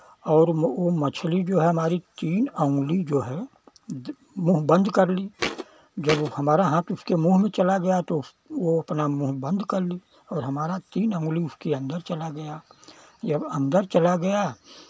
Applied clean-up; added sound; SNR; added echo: none; Thump, thud; 7 dB; none.